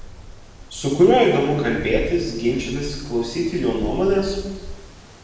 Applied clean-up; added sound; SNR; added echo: none; Wind; 13 dB; reverberation time 1.0 s.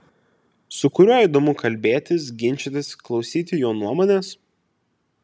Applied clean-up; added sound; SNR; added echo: none; none; none; none.